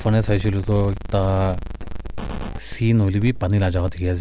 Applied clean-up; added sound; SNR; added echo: none; none; none; none.